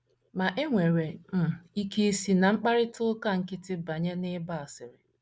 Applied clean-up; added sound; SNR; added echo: none; none; none; none.